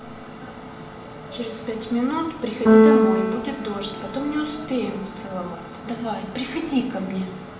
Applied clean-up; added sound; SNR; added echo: none; Keyboard (musical); -3 dB; reverberation time 0.8 s.